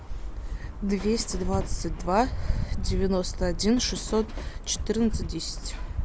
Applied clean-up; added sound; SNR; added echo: none; Train; 16 dB; none.